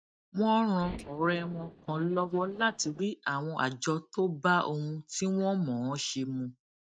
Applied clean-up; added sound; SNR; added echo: neural mask model DeepFilterNet 3.